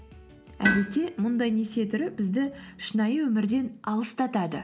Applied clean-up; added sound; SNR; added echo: none; Tools; 8 dB; none.